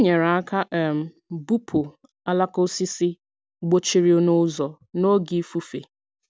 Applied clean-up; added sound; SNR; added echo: none; none; none; none.